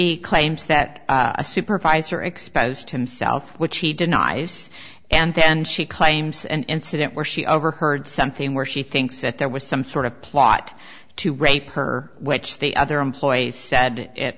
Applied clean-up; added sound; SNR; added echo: none; none; none; none.